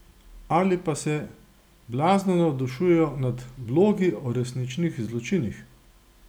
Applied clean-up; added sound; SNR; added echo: none; none; none; none.